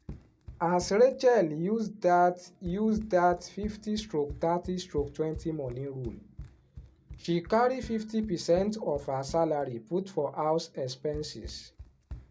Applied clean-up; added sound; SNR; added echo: none; Run; 18 dB; none.